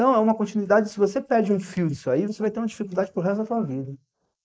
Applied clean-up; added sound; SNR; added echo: neural mask model Resemble Enhance denoiser.